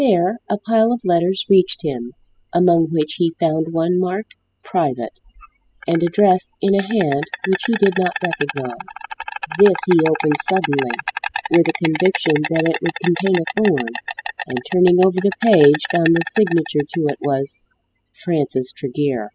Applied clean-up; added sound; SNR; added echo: classical method spectral subtraction.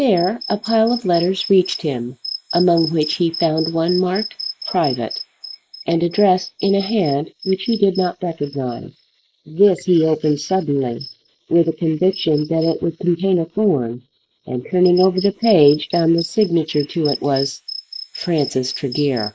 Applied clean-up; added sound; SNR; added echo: neural mask model Resemble Enhance denoiser.